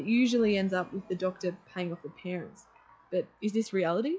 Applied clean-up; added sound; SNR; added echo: classical method log-MMSE.